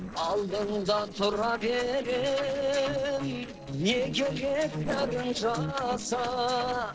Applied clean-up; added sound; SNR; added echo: neural separator model SepFormer DNS4.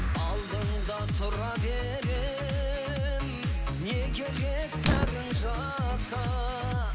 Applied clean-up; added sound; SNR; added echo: none; Fire; 8 dB; none.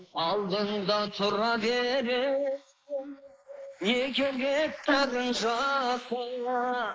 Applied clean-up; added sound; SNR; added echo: neural mask model Resemble Enhance denoiser.